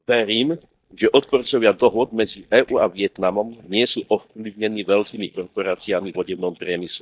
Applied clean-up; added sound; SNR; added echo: neural mask model DeepFilterNet 3.